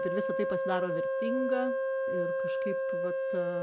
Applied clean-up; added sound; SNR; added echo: none; Wind instrument, woodwind instrument; -5 dB; none.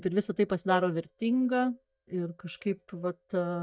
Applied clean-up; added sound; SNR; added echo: neural mask model DeepFilterNet 3.